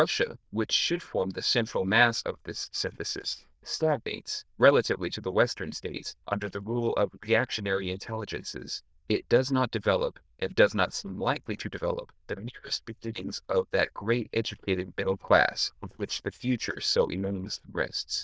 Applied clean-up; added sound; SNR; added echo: neural diffusion model UNIVERSE++.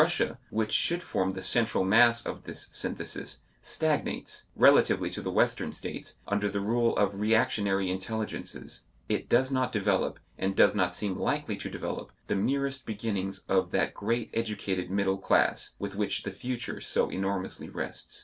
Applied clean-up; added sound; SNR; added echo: none; none; none; none.